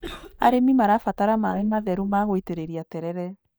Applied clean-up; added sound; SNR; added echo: neural mask model DeepFilterNet 3.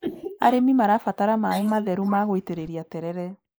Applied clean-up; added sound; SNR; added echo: neural mask model Resemble Enhance denoiser.